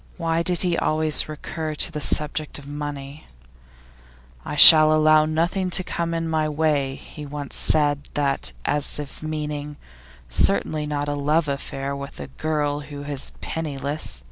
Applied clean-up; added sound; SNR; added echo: none; none; none; none.